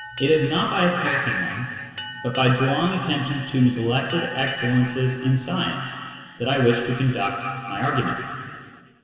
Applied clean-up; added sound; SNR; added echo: none; Boat, Water vehicle; 18 dB; reverberation time 2.2 s.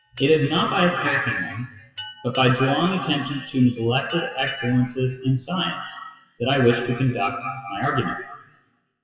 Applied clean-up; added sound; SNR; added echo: classical method WPE with log-MMSE.